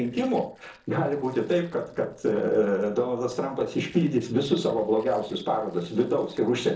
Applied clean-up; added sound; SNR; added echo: neural separator model SepFormer DNS4.